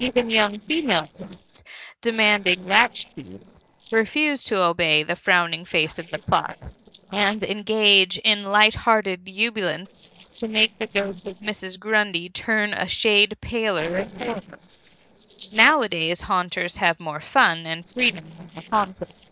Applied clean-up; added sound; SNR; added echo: neural separator model SepFormer DNS4.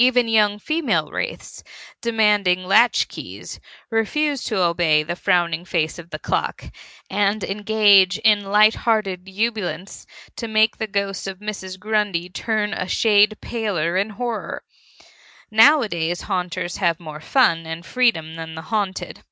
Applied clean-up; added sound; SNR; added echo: none; none; none; none.